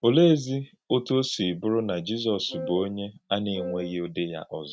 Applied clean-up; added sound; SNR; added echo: neural mask model RNNoise.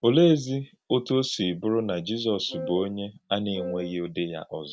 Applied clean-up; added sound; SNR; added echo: none; Wind instrument, woodwind instrument; 11 dB; none.